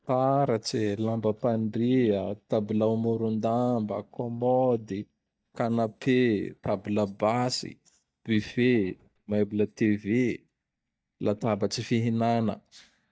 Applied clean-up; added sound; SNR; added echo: neural mask model DeepFilterNet 3.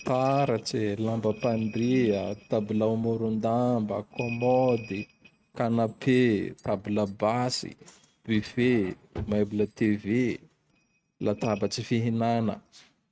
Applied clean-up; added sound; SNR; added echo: neural mask model RNNoise.